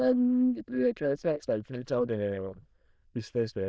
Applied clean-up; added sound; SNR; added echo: neural diffusion model UNIVERSE++.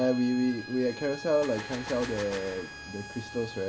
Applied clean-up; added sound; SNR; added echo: none; Bowed string instrument + Gunshot, gunfire; 12 dB; none.